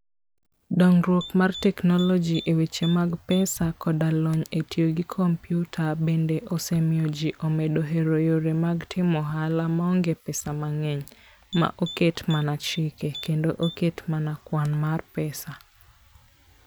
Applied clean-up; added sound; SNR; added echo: none; Typing; 18 dB; none.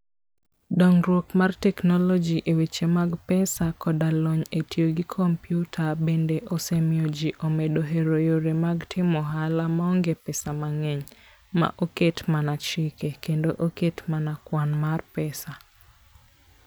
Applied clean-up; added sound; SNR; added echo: none; none; none; none.